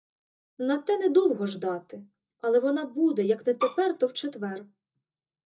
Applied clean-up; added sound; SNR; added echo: neural mask model DeepFilterNet 3.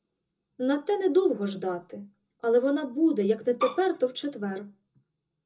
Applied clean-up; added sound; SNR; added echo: none; Bowed string instrument; 8 dB; reverberation time 0.2 s.